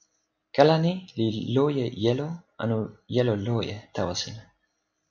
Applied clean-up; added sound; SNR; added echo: none; none; none; none.